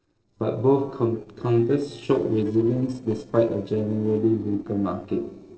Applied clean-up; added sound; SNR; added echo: neural separator model SepFormer DNS4.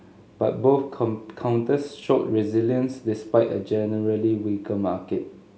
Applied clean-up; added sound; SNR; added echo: none; none; none; none.